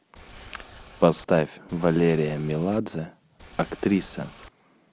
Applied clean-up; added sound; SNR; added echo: none; Boat, Water vehicle; 19 dB; none.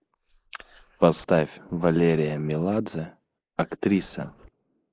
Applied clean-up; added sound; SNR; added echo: neural mask model Resemble Enhance denoiser.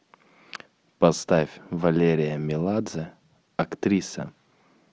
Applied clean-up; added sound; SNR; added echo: none; none; none; none.